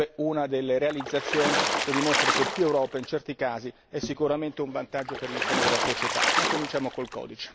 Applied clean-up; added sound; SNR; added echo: none; Water / Splash, splatter; -1 dB; none.